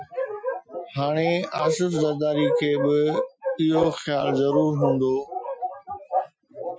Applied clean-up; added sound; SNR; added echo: classical method Wiener filter.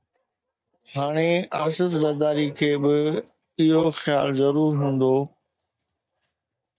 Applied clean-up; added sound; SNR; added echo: neural mask model DeepFilterNet 3.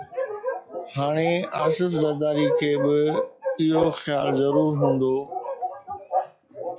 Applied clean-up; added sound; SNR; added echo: classical method log-MMSE.